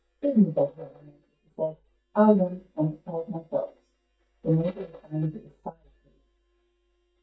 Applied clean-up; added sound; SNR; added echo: neural mask model DeepFilterNet 3.